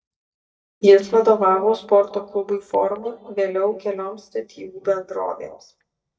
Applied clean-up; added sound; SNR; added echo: neural mask model DeepFilterNet 3.